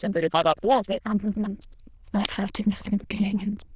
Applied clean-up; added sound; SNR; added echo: neural diffusion model UNIVERSE++.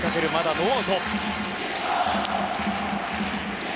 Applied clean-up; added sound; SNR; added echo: none; Stream; 18 dB; none.